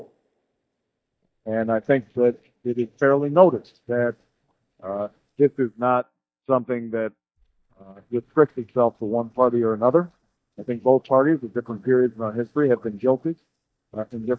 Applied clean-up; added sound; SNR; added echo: neural mask model DeepFilterNet 3.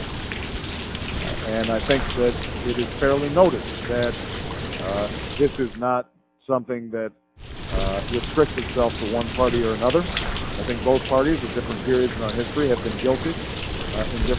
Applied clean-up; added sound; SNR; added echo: none; Rain; 4 dB; none.